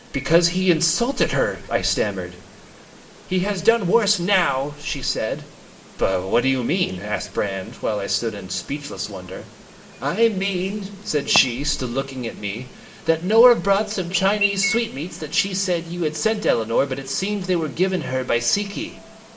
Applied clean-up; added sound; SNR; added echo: none; Chirp, tweet; 15 dB; reverberation time 0.7 s.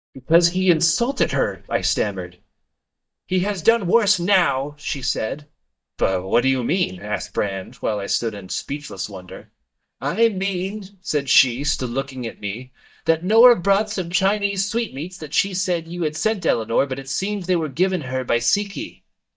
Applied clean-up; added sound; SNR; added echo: neural mask model DeepFilterNet 3.